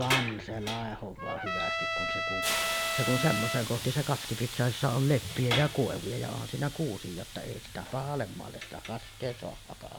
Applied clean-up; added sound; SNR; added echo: none; Trumpet + Hiss; 3 dB; none.